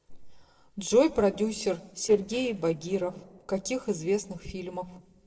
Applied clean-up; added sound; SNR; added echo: neural separator model SepFormer DNS4.